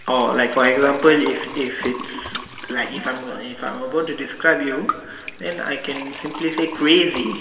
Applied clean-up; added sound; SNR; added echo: none; Liquid; 14 dB; reverberation time 1.9 s.